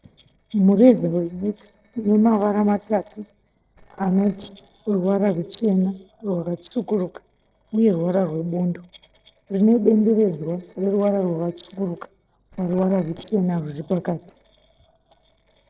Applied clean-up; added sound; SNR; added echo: neural separator model SepFormer DNS4.